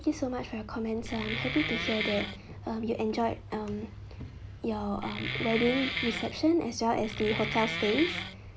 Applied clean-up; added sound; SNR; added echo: none; Wood; 4 dB; none.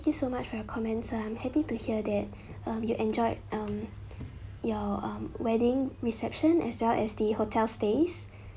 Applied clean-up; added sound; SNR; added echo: none; none; none; none.